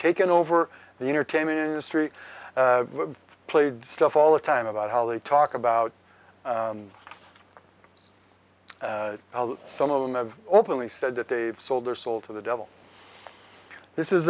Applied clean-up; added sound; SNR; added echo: none; Cricket; -3 dB; none.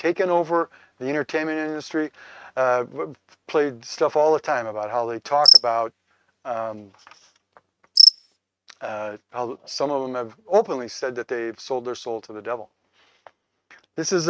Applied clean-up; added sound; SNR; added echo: neural mask model RNNoise.